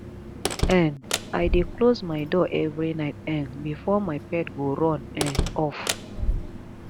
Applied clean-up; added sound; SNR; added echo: none; Slam; 5 dB; none.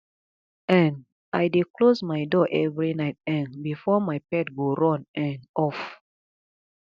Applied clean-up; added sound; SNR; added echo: none; none; none; none.